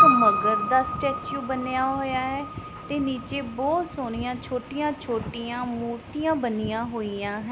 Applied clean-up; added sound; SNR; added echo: none; Piano; 1 dB; none.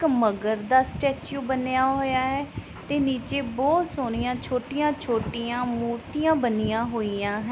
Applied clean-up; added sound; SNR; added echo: none; none; none; none.